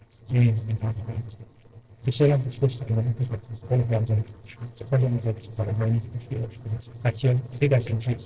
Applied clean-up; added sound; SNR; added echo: neural separator model SepFormer DNS4.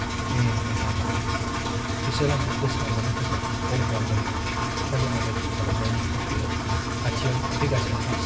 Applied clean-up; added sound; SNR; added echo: none; Engine; -3 dB; reverberation time 1.9 s.